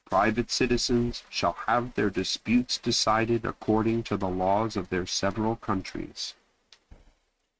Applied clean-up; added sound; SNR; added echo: neural mask model RNNoise.